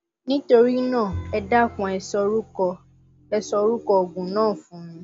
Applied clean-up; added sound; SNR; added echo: none; Bowed string instrument; 18 dB; none.